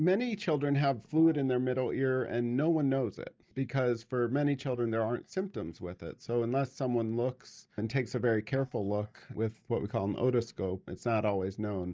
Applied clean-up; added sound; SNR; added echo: neural mask model DeepFilterNet 3.